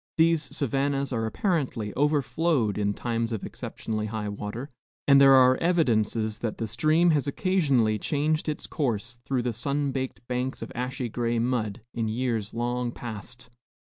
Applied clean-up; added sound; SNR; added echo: none; none; none; none.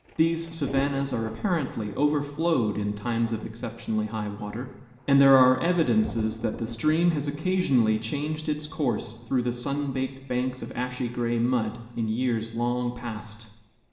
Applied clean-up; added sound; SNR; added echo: none; Thunder; 20 dB; reverberation time 0.9 s.